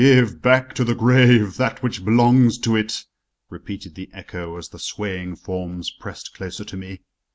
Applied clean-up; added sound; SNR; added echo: none; none; none; none.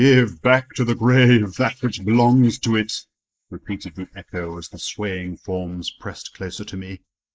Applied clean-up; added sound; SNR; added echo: neural mask model Resemble Enhance denoiser.